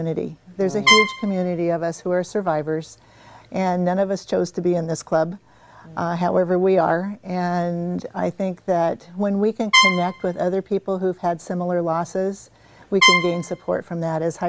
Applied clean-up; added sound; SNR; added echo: none; Trumpet; -3 dB; none.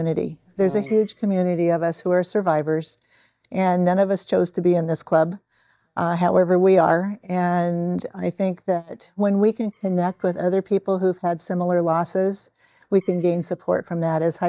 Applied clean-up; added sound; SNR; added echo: neural mask model DeepFilterNet 3.